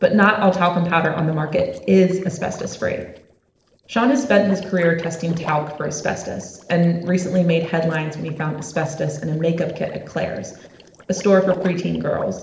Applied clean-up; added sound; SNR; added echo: neural separator model SepFormer DNS4.